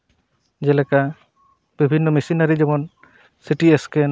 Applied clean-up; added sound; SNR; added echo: none; none; none; none.